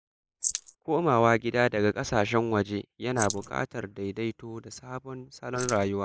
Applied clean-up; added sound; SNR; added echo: neural mask model Resemble Enhance denoiser.